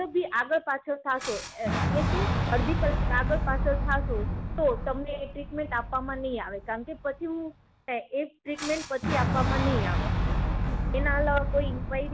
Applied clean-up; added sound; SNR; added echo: none; Boom; -1 dB; none.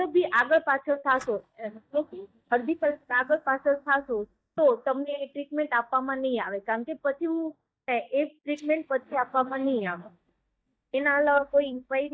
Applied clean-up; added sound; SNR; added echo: neural mask model DeepFilterNet 3.